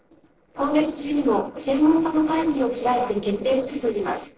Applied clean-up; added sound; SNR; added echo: neural separator model SepFormer DNS4.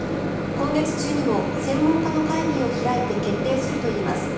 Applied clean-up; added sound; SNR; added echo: none; Microwave oven; 1 dB; reverberation time 0.7 s.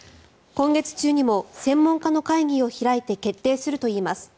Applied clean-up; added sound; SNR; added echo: none; none; none; none.